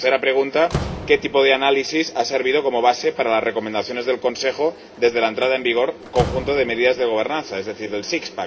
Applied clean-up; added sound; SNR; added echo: none; Slam; 15 dB; reverberation time 0.3 s.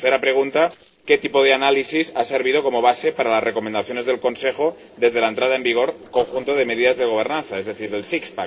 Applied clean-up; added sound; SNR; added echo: neural separator model SepFormer DNS4.